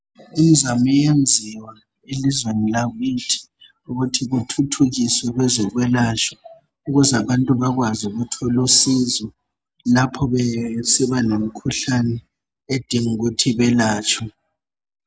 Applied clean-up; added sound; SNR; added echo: none; none; none; none.